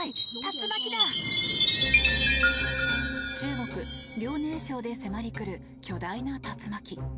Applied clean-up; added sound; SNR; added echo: none; Chime; -4 dB; none.